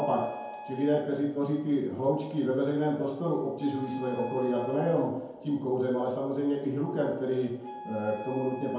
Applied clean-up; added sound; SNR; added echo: none; Wind instrument, woodwind instrument; 16 dB; reverberation time 0.9 s.